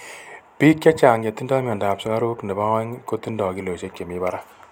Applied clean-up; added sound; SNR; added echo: none; none; none; none.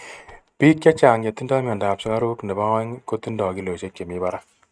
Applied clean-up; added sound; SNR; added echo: neural mask model RNNoise.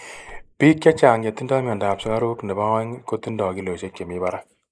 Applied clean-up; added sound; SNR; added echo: neural mask model Resemble Enhance denoiser.